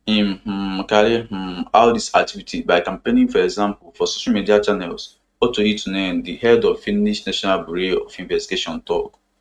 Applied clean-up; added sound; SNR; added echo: neural mask model RNNoise.